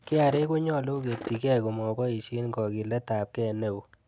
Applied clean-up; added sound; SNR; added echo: none; Skateboard; 11 dB; none.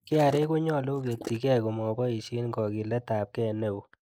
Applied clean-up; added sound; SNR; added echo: neural mask model Resemble Enhance denoiser.